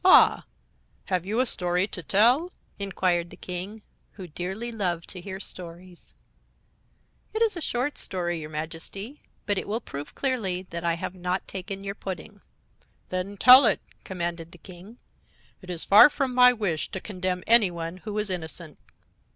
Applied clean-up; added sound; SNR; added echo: none; none; none; none.